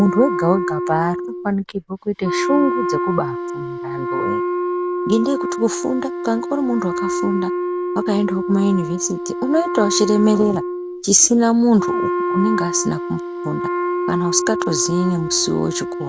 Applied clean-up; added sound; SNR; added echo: none; Wind instrument, woodwind instrument; 3 dB; none.